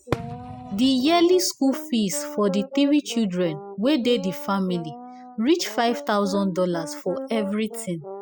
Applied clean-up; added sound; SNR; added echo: classical method spectral subtraction.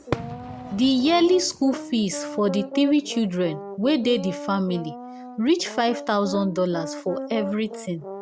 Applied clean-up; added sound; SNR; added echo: none; Brass instrument + Fireworks; 11 dB; none.